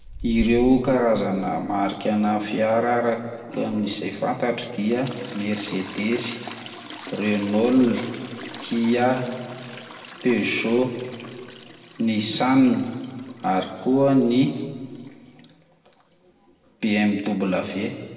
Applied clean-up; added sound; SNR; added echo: none; Trickle, dribble / Toilet flush; 17 dB; reverberation time 1.6 s.